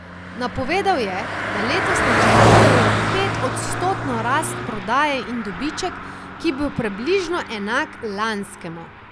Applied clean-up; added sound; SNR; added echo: none; Car passing by; -2 dB; none.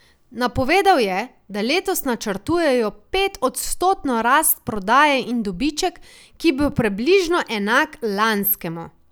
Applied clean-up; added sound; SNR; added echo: none; none; none; none.